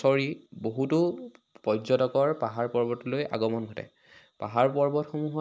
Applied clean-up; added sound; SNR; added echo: none; none; none; none.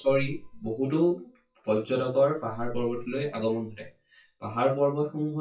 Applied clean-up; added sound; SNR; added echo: classical method WPE with log-MMSE.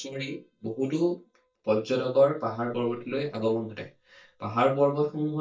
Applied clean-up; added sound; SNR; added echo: neural mask model DeepFilterNet 3.